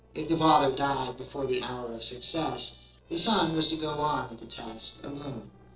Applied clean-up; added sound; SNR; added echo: neural separator model SepFormer DNS4.